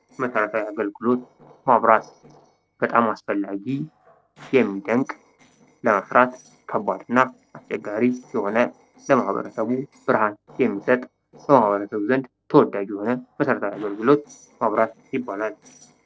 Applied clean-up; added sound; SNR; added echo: neural separator model SepFormer DNS4.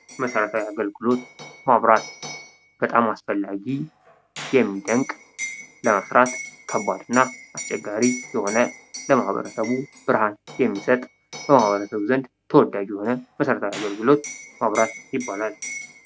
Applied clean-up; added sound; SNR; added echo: none; Liquid; 15 dB; none.